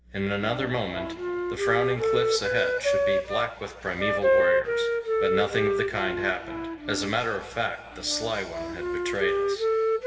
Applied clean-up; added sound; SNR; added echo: none; Wind instrument, woodwind instrument; -3 dB; reverberation time 2.2 s.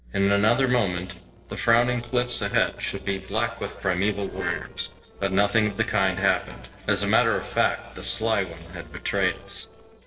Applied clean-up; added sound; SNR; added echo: neural separator model SepFormer DNS4.